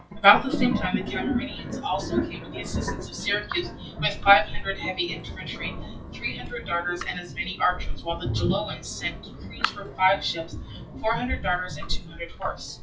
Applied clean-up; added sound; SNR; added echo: classical method WPE with log-MMSE.